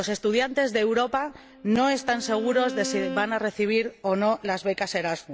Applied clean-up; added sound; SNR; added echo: none; Bowed string instrument; 12 dB; none.